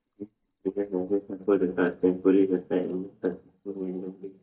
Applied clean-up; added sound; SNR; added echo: neural mask model DeepFilterNet 3.